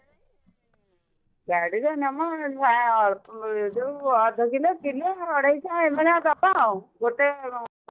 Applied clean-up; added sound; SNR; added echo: neural mask model DeepFilterNet 3.